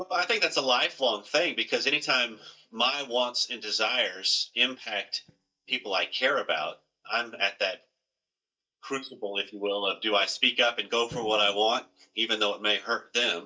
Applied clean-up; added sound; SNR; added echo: neural mask model DeepFilterNet 3.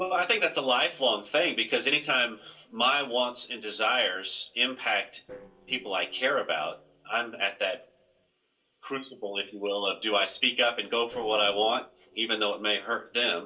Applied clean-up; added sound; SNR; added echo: neural separator model SepFormer DNS4.